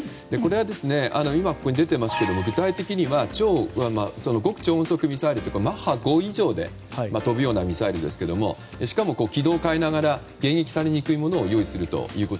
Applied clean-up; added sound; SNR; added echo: none; none; none; none.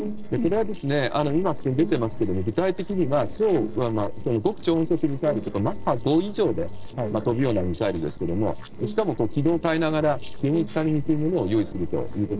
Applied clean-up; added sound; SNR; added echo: neural separator model SepFormer DNS4.